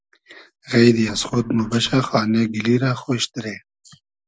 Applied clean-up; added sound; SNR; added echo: none; Knock; 19 dB; none.